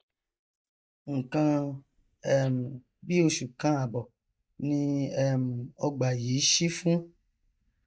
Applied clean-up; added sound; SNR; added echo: neural mask model DeepFilterNet 3.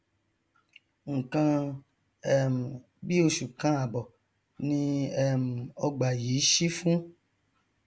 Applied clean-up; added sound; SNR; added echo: none; none; none; none.